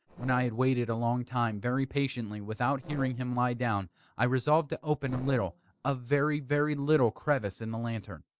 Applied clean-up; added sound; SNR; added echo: neural separator model SepFormer DNS4.